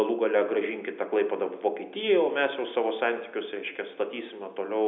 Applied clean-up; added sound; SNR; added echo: none; none; none; reverberation time 0.7 s.